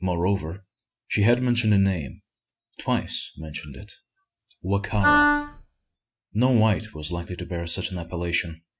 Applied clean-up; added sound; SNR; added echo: neural mask model RNNoise.